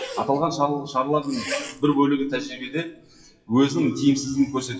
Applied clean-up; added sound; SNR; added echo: classical method WPE with log-MMSE.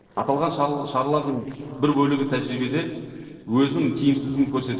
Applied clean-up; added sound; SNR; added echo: neural separator model SepFormer DNS4.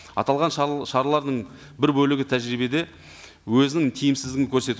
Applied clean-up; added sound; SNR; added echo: none; none; none; none.